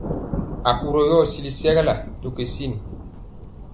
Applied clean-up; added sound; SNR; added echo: none; Thunder; 8 dB; none.